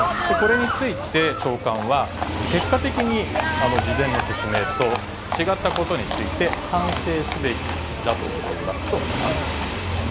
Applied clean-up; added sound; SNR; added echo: none; Motorcycle + Livestock, farm animals, working animals; 1 dB; none.